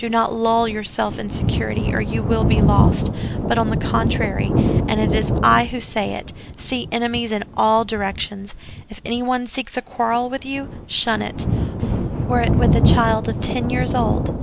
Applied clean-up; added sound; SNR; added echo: none; Thunder; -1 dB; none.